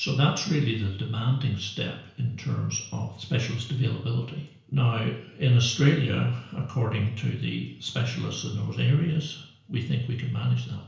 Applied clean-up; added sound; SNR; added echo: none; none; none; reverberation time 0.5 s.